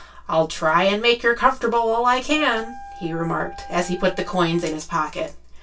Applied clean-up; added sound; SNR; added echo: none; Wind instrument, woodwind instrument; 18 dB; reverberation time 0.2 s.